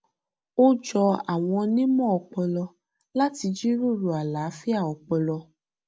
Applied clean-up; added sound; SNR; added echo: none; none; none; none.